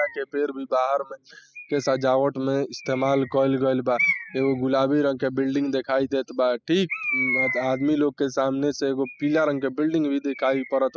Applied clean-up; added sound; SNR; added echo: classical method spectral subtraction.